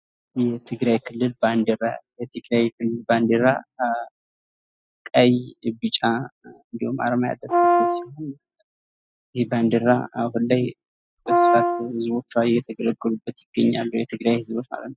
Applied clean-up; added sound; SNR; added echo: classical method spectral subtraction.